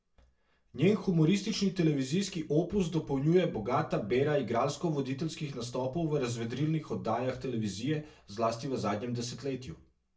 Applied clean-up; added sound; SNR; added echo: none; none; none; reverberation time 0.3 s.